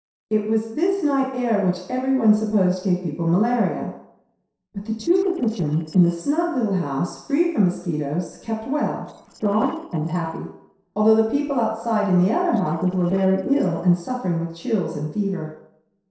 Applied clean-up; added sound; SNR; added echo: neural separator model SepFormer DNS4.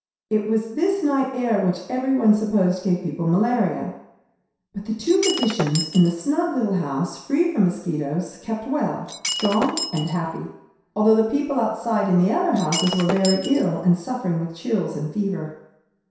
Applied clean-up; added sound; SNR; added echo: none; Shatter; 7 dB; reverberation time 0.7 s.